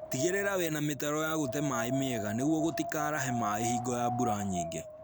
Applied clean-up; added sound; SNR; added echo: none; Wind; 6 dB; none.